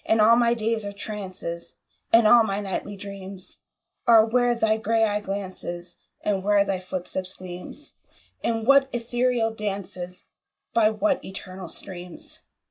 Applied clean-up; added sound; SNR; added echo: neural mask model Resemble Enhance denoiser.